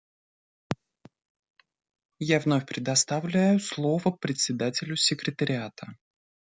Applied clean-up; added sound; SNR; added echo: none; none; none; none.